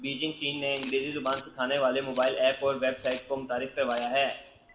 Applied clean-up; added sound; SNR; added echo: none; Camera; 18 dB; reverberation time 0.7 s.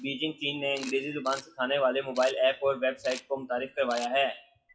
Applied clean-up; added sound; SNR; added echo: classical method WPE with log-MMSE.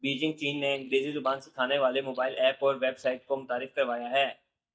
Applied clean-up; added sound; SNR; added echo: neural mask model DeepFilterNet 3.